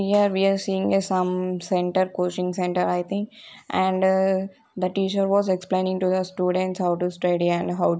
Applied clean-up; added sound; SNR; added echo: none; none; none; none.